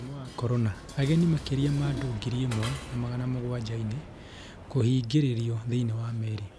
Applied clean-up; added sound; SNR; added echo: none; Aircraft + Dishes, pots, and pans; 13 dB; none.